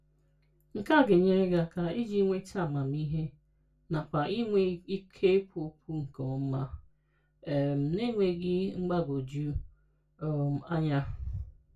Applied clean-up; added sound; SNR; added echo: none; none; none; reverberation time 0.2 s.